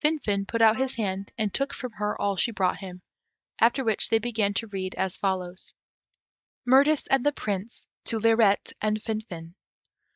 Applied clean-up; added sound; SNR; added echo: neural mask model DeepFilterNet 3.